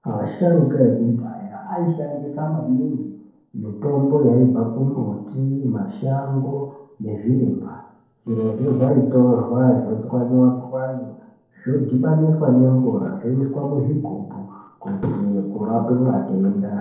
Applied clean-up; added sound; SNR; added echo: neural separator model SepFormer DNS4.